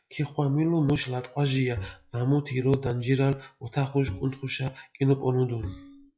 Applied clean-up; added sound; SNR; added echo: classical method log-MMSE.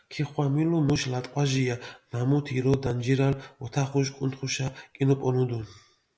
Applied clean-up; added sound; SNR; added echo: none; none; none; none.